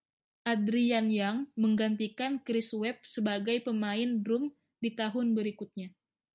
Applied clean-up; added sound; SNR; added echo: none; none; none; none.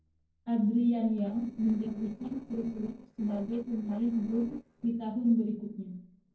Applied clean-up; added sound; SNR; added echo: neural separator model SepFormer DNS4.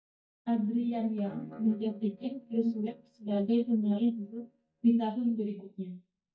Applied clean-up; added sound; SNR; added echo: neural mask model DeepFilterNet 3.